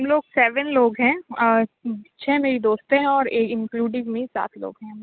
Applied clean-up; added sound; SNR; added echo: none; none; none; none.